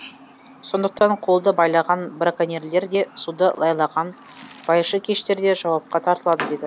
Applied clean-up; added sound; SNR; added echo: none; Chirp, tweet; 19 dB; none.